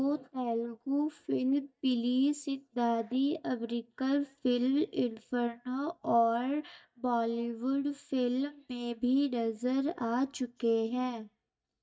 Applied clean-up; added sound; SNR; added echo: neural mask model DeepFilterNet 3.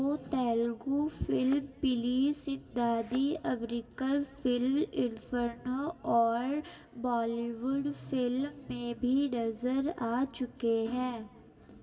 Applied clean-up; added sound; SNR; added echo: none; Thump, thud; 20 dB; reverberation time 2.5 s.